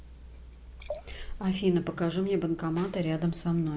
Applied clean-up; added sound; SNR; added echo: none; Liquid; 17 dB; none.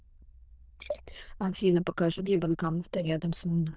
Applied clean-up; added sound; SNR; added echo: neural diffusion model UNIVERSE++.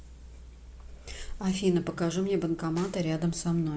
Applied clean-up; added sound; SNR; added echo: none; none; none; none.